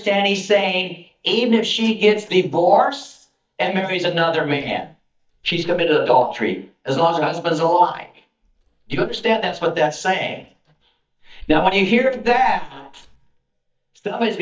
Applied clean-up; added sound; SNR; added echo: neural mask model DeepFilterNet 3.